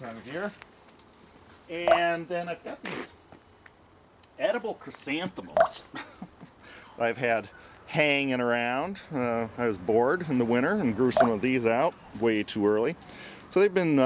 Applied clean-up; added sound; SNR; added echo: none; Drip; 4 dB; none.